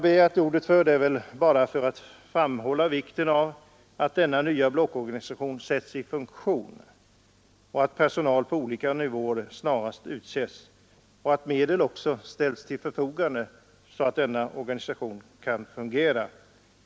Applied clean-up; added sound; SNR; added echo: none; none; none; none.